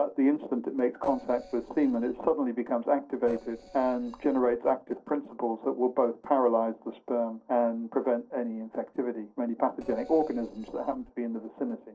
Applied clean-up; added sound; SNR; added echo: neural separator model SepFormer DNS4.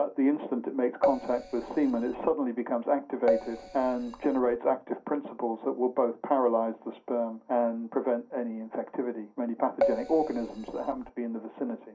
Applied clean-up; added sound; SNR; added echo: none; Keyboard (musical); 3 dB; reverberation time 0.3 s.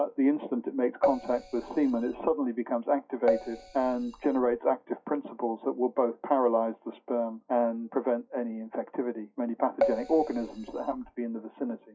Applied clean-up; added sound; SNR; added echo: classical method WPE with log-MMSE.